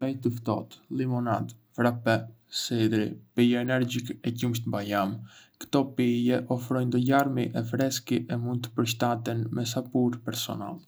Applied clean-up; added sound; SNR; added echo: none; none; none; none.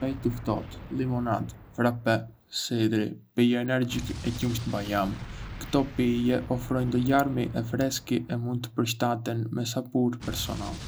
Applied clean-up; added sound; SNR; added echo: none; Explosion; 14 dB; none.